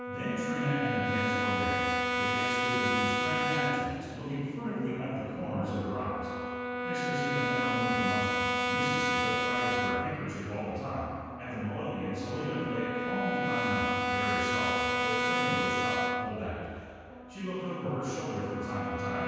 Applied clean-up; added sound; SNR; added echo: none; Brass instrument; -2 dB; reverberation time 2.1 s.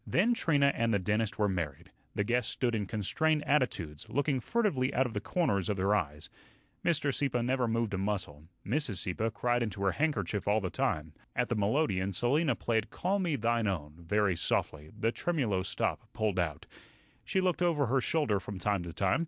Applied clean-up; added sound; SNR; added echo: none; none; none; none.